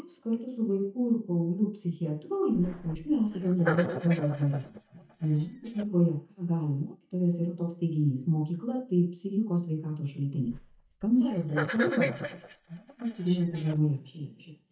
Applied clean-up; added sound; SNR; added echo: neural mask model DeepFilterNet 3.